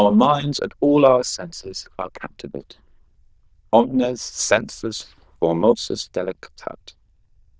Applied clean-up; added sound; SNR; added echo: neural diffusion model UNIVERSE++.